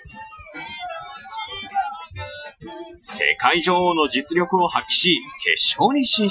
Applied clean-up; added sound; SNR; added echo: classical method Wiener filter.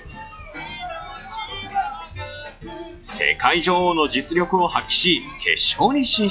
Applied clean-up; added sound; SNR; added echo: classical method log-MMSE.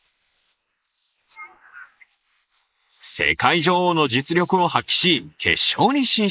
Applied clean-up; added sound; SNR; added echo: neural mask model Resemble Enhance denoiser.